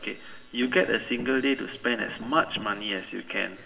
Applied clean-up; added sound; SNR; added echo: none; Tap; 16 dB; reverberation time 1.6 s.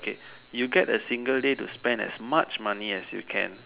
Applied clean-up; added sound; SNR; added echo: none; none; none; none.